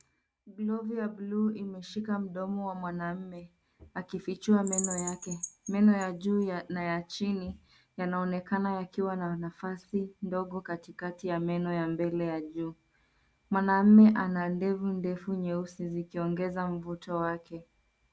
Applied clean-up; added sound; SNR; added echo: none; Bird vocalization, bird call, bird song; 9 dB; none.